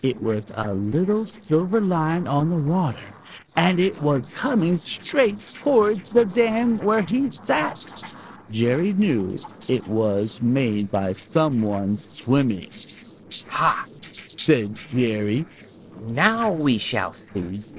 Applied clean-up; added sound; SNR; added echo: neural separator model SepFormer DNS4.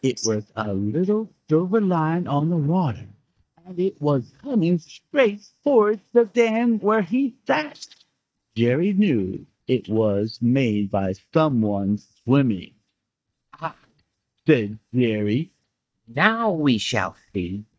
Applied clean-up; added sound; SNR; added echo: neural mask model DeepFilterNet 3.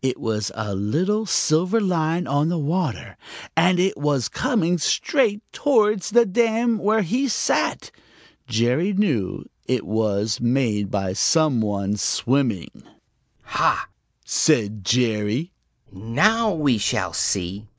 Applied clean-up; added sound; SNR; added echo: none; none; none; none.